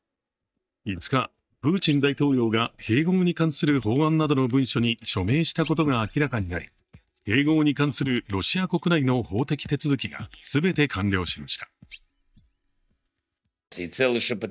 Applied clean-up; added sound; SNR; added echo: neural mask model DeepFilterNet 3.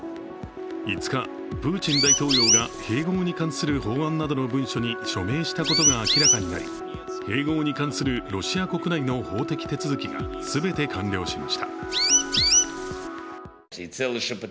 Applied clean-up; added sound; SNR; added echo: none; Chirp, tweet; -5 dB; none.